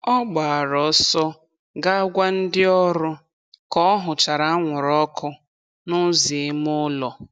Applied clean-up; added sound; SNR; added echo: none; none; none; none.